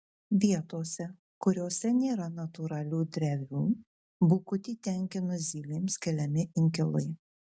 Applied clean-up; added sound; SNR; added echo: none; none; none; none.